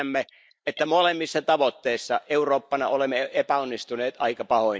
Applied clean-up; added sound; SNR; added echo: neural mask model Resemble Enhance denoiser.